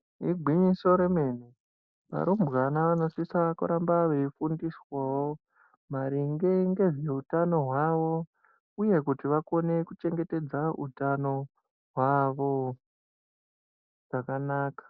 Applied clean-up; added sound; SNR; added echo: neural mask model Resemble Enhance denoiser.